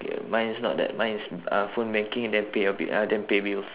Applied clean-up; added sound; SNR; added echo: none; none; none; none.